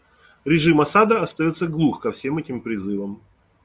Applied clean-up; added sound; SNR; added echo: none; none; none; none.